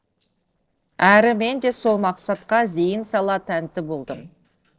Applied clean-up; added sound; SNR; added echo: neural separator model SepFormer DNS4.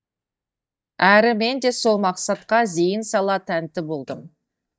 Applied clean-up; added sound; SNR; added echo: neural mask model DeepFilterNet 3.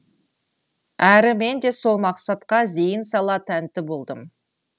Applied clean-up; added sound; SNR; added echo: none; none; none; none.